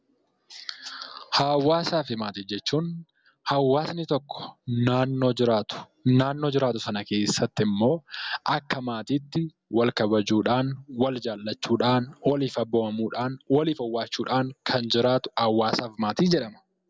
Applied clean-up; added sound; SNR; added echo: none; none; none; none.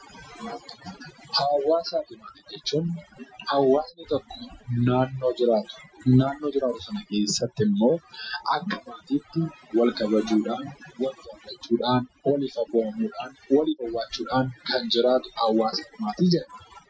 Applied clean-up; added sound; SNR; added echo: classical method Wiener filter.